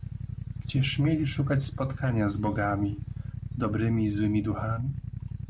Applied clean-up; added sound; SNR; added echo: none; Idling / Motorcycle; 8 dB; none.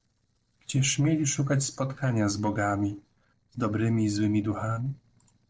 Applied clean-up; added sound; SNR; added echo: neural separator model SepFormer DNS4.